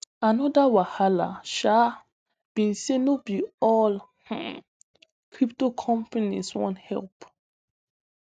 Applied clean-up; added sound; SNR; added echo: none; none; none; none.